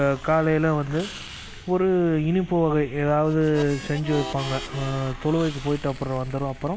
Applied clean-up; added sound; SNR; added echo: none; Harmonica + Hiss; 14 dB; none.